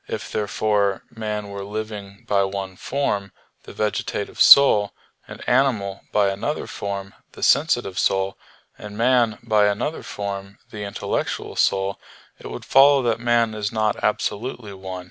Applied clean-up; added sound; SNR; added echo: none; none; none; none.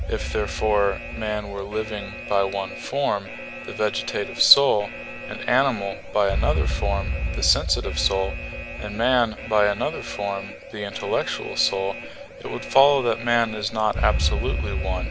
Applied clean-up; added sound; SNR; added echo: none; Alarm; 5 dB; none.